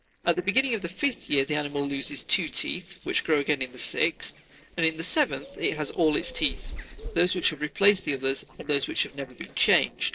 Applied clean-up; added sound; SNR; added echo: neural separator model SepFormer DNS4.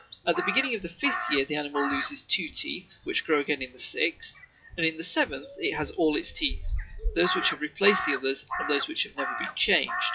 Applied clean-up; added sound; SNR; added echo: classical method WPE with log-MMSE.